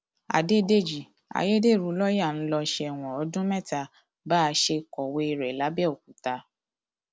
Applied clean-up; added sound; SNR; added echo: none; none; none; none.